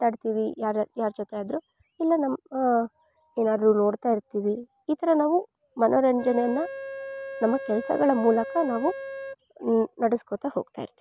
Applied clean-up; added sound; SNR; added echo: none; Organ; 10 dB; none.